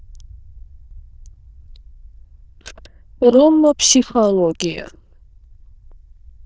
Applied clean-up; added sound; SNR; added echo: neural diffusion model UNIVERSE++.